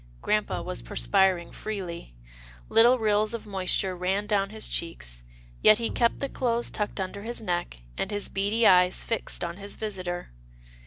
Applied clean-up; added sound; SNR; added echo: none; Bowed string instrument; 15 dB; none.